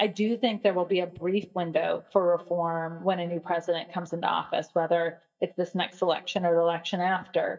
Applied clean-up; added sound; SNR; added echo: neural mask model DeepFilterNet 3.